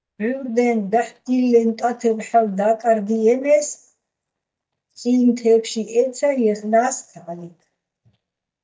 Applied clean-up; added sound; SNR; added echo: neural mask model DeepFilterNet 3.